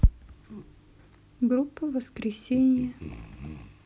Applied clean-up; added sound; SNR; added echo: none; none; none; none.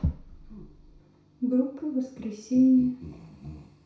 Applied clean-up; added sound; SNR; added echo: none; none; none; reverberation time 0.6 s.